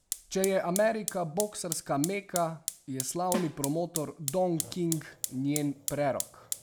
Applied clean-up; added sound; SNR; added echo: none; Snare drum + Fire; 8 dB; none.